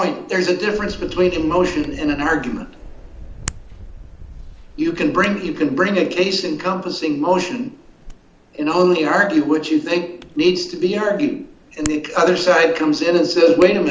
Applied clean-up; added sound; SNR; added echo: none; Engine + Hands; 19 dB; none.